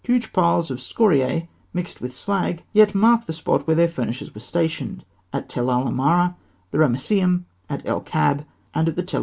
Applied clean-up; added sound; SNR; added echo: none; none; none; none.